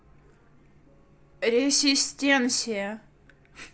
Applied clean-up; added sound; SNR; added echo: none; none; none; none.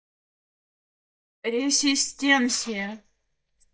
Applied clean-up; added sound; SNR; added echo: neural mask model DeepFilterNet 3.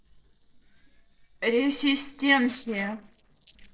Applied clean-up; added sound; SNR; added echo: neural separator model SepFormer DNS4.